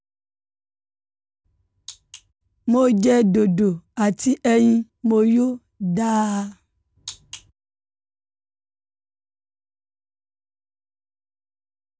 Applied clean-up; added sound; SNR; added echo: none; none; none; none.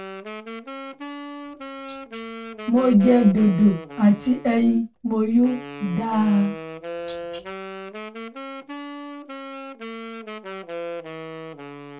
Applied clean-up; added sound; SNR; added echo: none; Wind instrument, woodwind instrument; 12 dB; reverberation time 0.2 s.